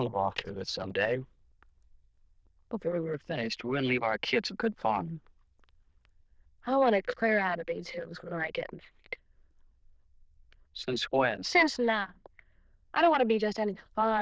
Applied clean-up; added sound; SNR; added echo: neural diffusion model UNIVERSE++.